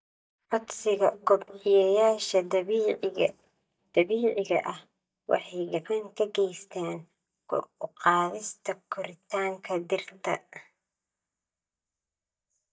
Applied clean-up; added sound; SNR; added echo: neural mask model DeepFilterNet 3.